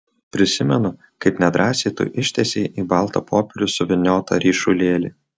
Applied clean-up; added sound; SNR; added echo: none; none; none; none.